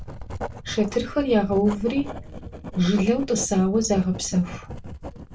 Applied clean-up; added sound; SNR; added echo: none; Writing; 11 dB; reverberation time 0.2 s.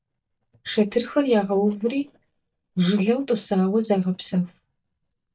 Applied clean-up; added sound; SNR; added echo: neural mask model DeepFilterNet 3.